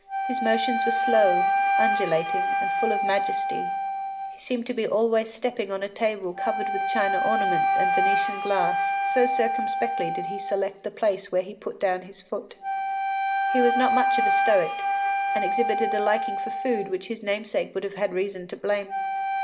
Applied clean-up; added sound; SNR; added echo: none; Wind instrument, woodwind instrument; -1 dB; reverberation time 1.0 s.